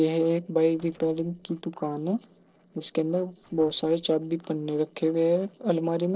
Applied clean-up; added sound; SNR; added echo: neural separator model SepFormer DNS4.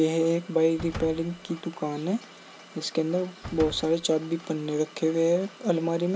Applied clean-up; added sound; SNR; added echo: none; Slam; 16 dB; none.